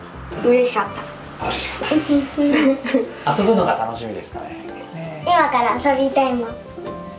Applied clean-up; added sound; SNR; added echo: none; none; none; none.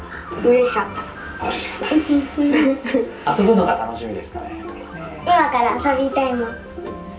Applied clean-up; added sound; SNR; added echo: none; Bird; 17 dB; reverberation time 0.3 s.